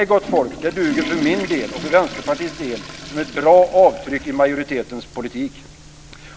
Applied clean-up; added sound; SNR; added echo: none; Toilet flush / Water; 13 dB; none.